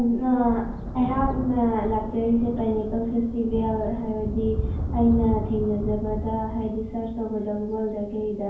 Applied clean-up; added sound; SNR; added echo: none; Thunder; 6 dB; reverberation time 0.9 s.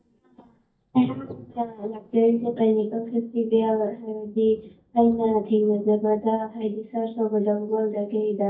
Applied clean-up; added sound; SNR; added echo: neural mask model DeepFilterNet 3.